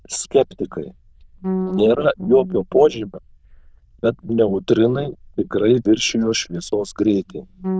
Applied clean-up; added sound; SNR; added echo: neural diffusion model UNIVERSE++.